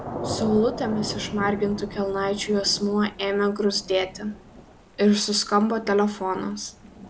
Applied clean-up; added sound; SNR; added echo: none; Thunder / Rain; 12 dB; none.